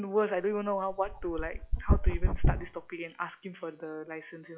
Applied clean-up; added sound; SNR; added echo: classical method log-MMSE.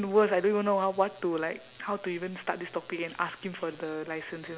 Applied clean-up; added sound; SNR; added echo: none; none; none; none.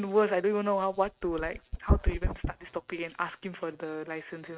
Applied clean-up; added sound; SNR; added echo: neural mask model RNNoise.